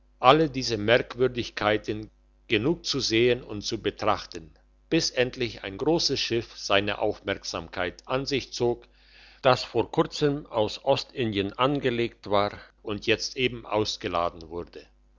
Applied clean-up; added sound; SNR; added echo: none; none; none; none.